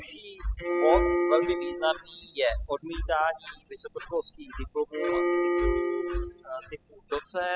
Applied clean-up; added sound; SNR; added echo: classical method spectral subtraction.